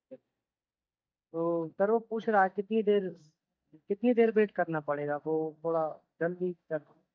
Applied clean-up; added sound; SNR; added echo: neural mask model DeepFilterNet 3.